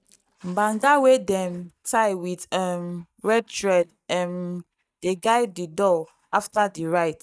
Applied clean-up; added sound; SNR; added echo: neural mask model DeepFilterNet 3.